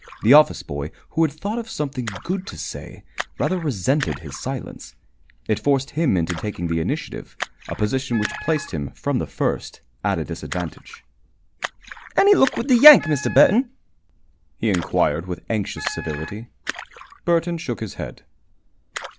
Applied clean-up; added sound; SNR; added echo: none; Wind instrument, woodwind instrument + Splash, splatter; 15 dB; none.